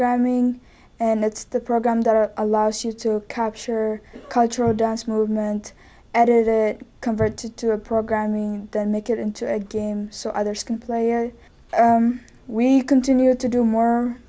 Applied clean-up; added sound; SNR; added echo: none; none; none; none.